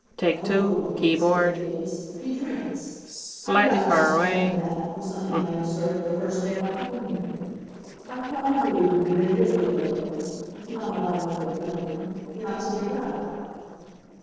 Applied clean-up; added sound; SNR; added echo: neural separator model SepFormer DNS4.